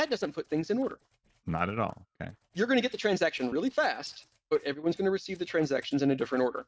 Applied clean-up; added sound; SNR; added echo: neural separator model SepFormer DNS4.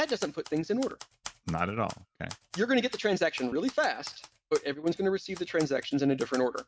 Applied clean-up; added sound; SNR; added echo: none; Typewriter; 18 dB; none.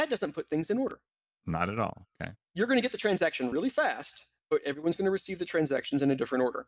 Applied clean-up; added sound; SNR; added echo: none; none; none; none.